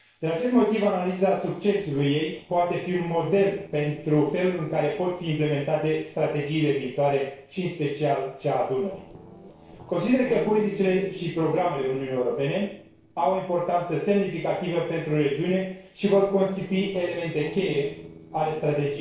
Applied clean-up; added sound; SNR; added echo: neural separator model SepFormer DNS4.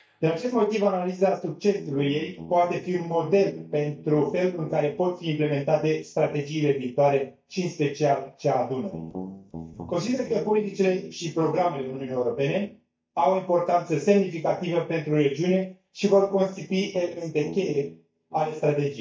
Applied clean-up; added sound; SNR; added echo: neural mask model DeepFilterNet 3.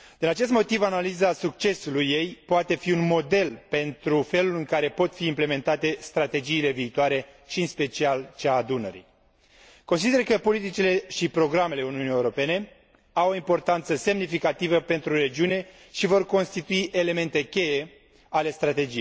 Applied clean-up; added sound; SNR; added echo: none; none; none; none.